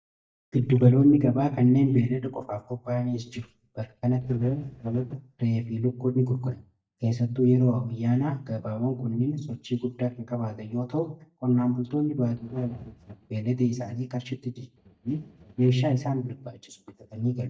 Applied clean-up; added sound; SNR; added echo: neural mask model DeepFilterNet 3.